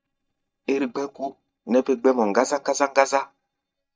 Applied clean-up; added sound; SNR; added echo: neural mask model DeepFilterNet 3.